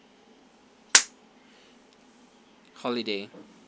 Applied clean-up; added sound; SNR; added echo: none; none; none; none.